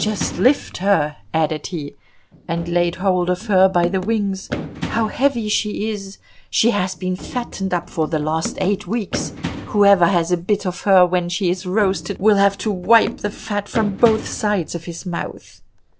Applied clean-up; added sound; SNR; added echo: none; Run; 13 dB; none.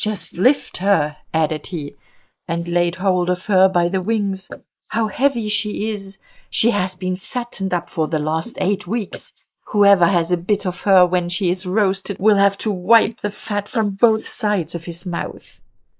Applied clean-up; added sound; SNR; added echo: neural mask model Resemble Enhance denoiser.